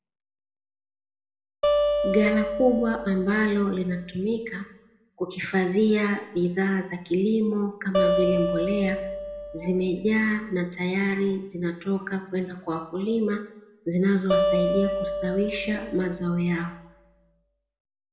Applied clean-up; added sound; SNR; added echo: none; Acoustic guitar; 2 dB; reverberation time 0.7 s.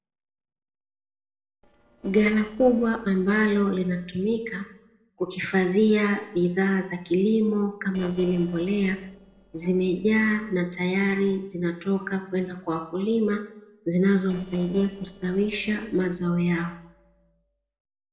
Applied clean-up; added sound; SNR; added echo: neural separator model SepFormer DNS4.